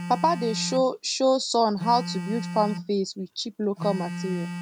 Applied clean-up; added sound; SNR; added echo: none; Telephone; 9 dB; none.